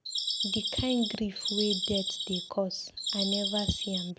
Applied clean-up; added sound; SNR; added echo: none; Bird vocalization, bird call, bird song; 0 dB; none.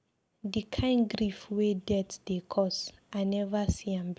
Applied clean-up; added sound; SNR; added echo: none; none; none; none.